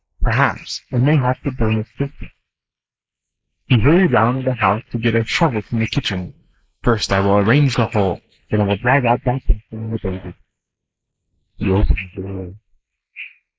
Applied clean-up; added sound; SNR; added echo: neural mask model Resemble Enhance denoiser.